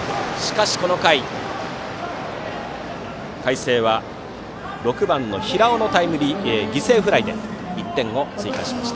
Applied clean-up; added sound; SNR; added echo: none; none; none; none.